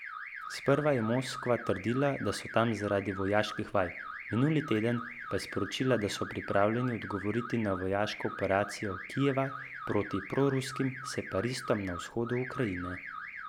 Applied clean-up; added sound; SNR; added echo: neural mask model Resemble Enhance denoiser.